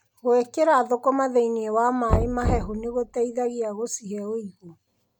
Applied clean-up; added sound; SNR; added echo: none; Knock; 6 dB; none.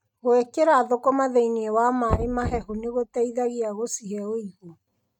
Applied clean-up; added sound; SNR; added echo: neural mask model RNNoise.